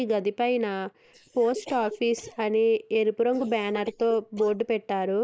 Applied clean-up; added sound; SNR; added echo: neural mask model Resemble Enhance denoiser.